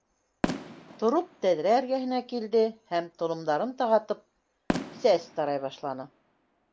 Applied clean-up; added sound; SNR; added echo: none; Fireworks; 11 dB; none.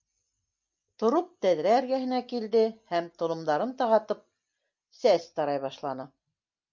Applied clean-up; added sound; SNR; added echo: none; none; none; none.